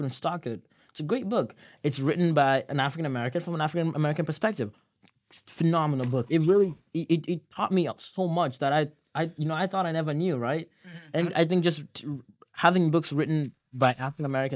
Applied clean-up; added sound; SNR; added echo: neural mask model DeepFilterNet 3.